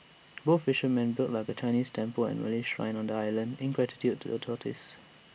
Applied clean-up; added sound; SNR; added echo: none; none; none; none.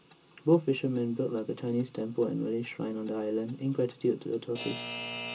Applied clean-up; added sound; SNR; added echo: none; Alarm / Clock; 15 dB; reverberation time 0.2 s.